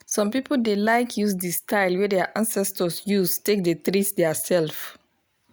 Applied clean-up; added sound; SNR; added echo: none; none; none; none.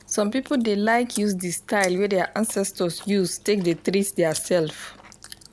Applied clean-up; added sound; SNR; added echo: none; Chewing, mastication; 19 dB; none.